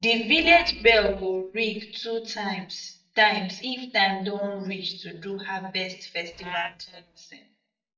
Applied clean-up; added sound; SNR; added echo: neural mask model DeepFilterNet 3.